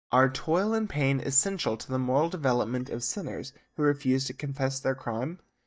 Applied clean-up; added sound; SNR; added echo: neural mask model DeepFilterNet 3.